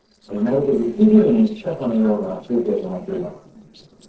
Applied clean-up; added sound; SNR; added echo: neural separator model SepFormer DNS4.